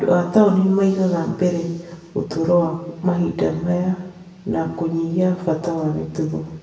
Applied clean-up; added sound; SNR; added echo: none; none; none; reverberation time 0.9 s.